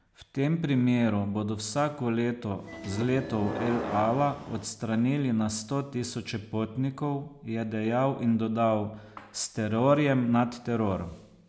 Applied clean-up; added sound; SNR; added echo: none; Subway, metro, underground / Sliding door; 8 dB; none.